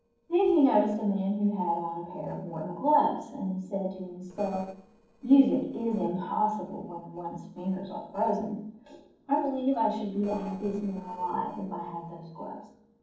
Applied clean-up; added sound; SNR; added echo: neural separator model SepFormer DNS4.